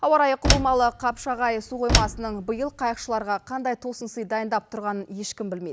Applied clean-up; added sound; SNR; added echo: none; Slam; 1 dB; none.